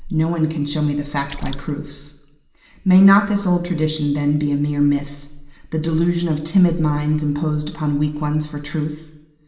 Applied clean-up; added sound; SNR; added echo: none; Splash, splatter; 19 dB; reverberation time 0.9 s.